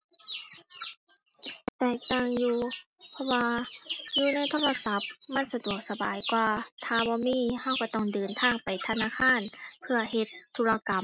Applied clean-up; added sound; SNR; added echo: none; none; none; none.